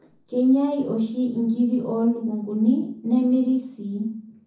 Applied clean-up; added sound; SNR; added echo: none; none; none; reverberation time 0.6 s.